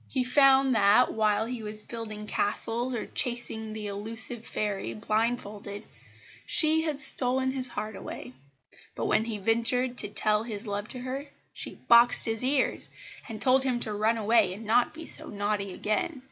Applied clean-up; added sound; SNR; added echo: none; none; none; none.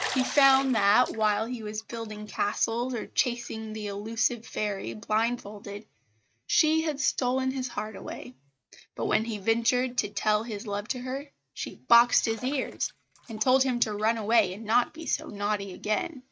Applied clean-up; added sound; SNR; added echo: neural mask model RNNoise.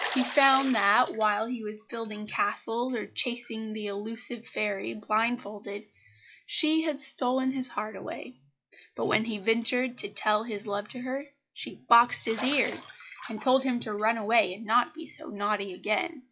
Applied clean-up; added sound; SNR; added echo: classical method log-MMSE.